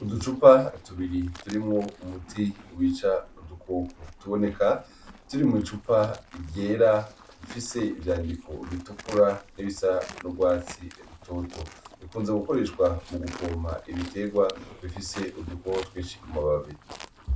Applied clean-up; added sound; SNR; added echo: none; Livestock, farm animals, working animals; 19 dB; none.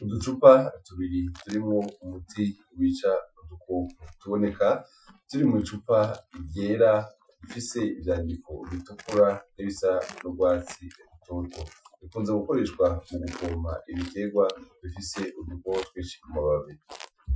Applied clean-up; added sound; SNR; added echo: classical method Wiener filter.